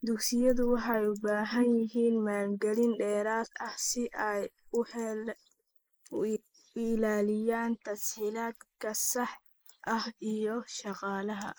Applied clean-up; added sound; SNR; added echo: neural mask model Resemble Enhance denoiser.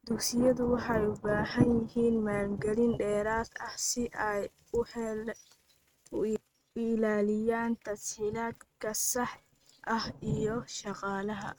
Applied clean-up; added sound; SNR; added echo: neural mask model RNNoise.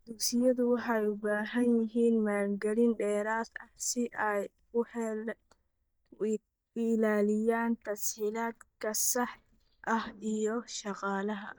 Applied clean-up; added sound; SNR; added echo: neural mask model DeepFilterNet 3.